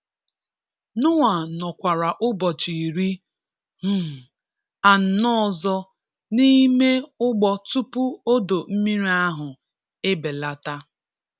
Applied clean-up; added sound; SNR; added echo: none; none; none; none.